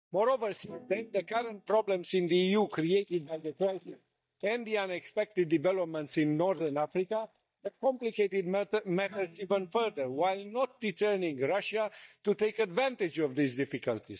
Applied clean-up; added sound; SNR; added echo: neural mask model DeepFilterNet 3.